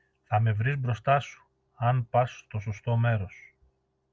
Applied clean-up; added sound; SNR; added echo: none; none; none; none.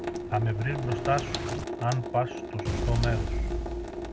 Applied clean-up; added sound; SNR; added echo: none; Sink (filling or washing) / Water tap, faucet + Explosion; 1 dB; none.